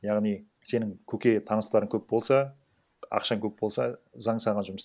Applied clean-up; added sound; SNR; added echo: none; none; none; none.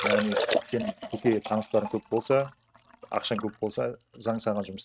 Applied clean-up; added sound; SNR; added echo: neural mask model RNNoise.